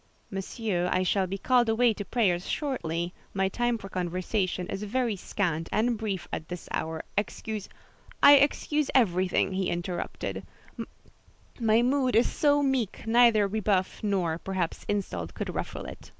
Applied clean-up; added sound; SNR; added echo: none; none; none; none.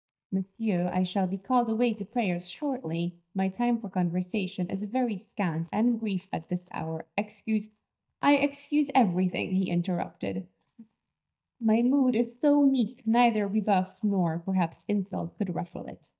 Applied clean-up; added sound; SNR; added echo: neural mask model DeepFilterNet 3.